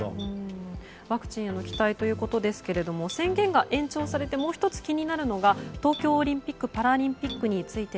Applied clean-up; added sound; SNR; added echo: none; Musical instrument + Chink, clink; 20 dB; none.